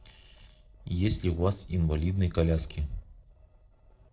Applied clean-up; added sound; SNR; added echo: neural separator model SepFormer DNS4.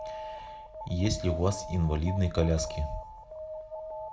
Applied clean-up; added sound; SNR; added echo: none; Alarm; 9 dB; reverberation time 0.4 s.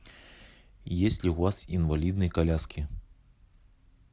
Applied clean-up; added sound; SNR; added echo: none; none; none; none.